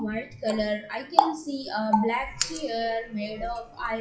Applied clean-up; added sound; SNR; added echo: classical method WPE with log-MMSE.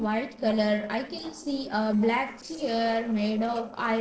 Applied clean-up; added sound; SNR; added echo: neural separator model SepFormer DNS4.